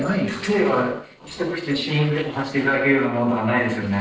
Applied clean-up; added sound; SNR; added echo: neural separator model SepFormer DNS4.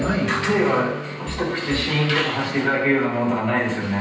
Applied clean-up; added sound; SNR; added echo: none; Marimba, xylophone / Wood; 15 dB; reverberation time 0.9 s.